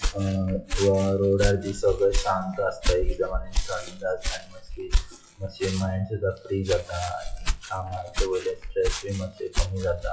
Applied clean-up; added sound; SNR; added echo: classical method WPE with log-MMSE.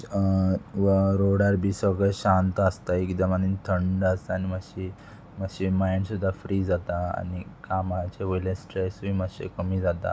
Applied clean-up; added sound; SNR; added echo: none; none; none; none.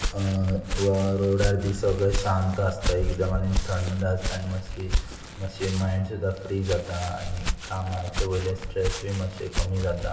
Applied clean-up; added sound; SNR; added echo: none; Walk, footsteps; 4 dB; reverberation time 1.1 s.